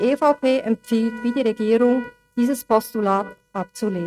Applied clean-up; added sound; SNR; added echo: neural mask model RNNoise.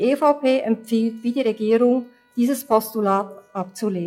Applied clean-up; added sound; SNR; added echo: classical method log-MMSE.